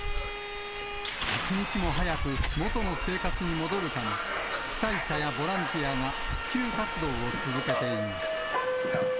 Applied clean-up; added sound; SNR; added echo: none; Subway, metro, underground; -2 dB; none.